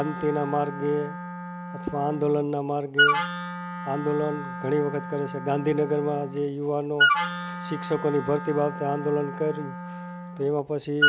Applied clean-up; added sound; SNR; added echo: none; Wind instrument, woodwind instrument; 2 dB; none.